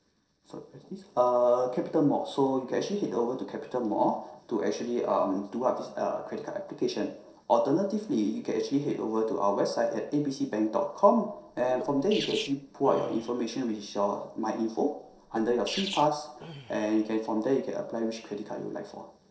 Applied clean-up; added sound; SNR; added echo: neural separator model SepFormer DNS4.